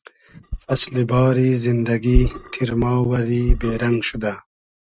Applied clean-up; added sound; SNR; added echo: neural mask model RNNoise.